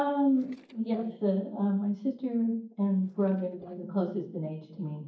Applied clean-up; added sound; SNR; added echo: neural mask model DeepFilterNet 3.